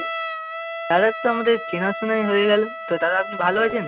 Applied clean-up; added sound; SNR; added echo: none; Trumpet; 9 dB; none.